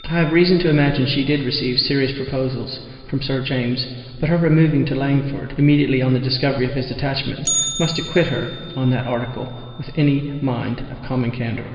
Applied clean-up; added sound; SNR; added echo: none; Bell; 14 dB; reverberation time 2.1 s.